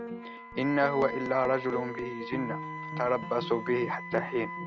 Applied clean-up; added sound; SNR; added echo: none; Wind instrument, woodwind instrument + Piano; 7 dB; none.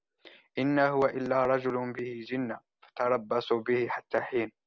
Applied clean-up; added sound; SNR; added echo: none; none; none; none.